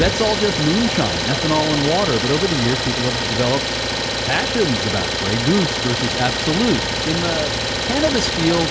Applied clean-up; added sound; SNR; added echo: none; Idling; 0 dB; none.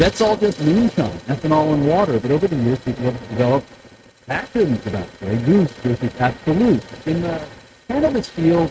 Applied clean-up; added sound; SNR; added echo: neural mask model RNNoise.